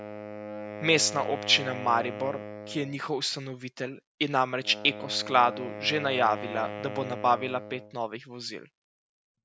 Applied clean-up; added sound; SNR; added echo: none; Wind instrument, woodwind instrument; 11 dB; none.